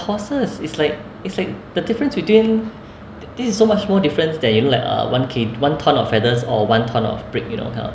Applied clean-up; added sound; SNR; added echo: none; none; none; none.